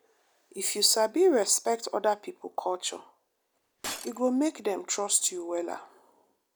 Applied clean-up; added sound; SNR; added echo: none; Shatter; 12 dB; none.